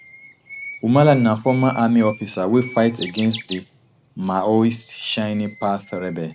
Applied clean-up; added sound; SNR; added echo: none; Bird; 17 dB; none.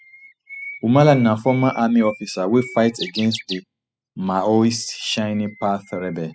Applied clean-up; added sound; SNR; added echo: classical method spectral subtraction.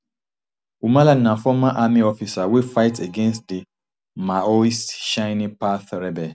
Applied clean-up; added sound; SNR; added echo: none; none; none; none.